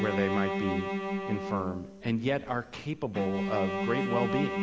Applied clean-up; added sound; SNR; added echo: none; Bowed string instrument; 1 dB; none.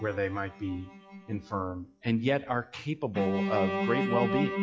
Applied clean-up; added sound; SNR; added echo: classical method log-MMSE.